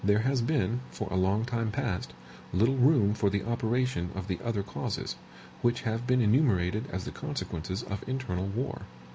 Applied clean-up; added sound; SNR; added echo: none; none; none; none.